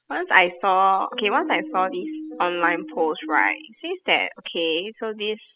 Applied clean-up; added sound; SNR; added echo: classical method spectral subtraction.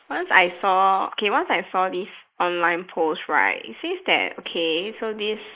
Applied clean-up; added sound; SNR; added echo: neural mask model Resemble Enhance denoiser.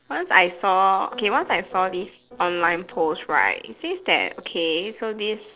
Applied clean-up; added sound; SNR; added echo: neural separator model SepFormer DNS4.